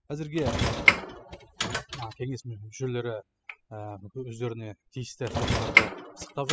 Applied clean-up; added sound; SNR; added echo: classical method spectral subtraction.